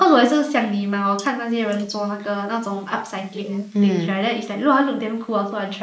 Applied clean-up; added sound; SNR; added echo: neural mask model Resemble Enhance denoiser.